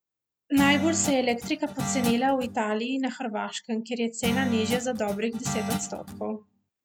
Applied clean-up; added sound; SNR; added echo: none; Guitar; 6 dB; none.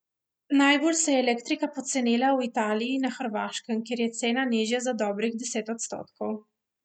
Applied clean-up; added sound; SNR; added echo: none; none; none; none.